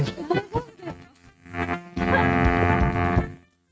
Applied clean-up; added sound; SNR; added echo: neural mask model RNNoise.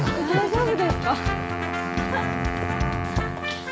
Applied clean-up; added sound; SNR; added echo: none; Wind instrument, woodwind instrument; 5 dB; none.